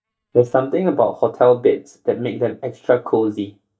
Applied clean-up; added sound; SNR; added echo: neural mask model DeepFilterNet 3.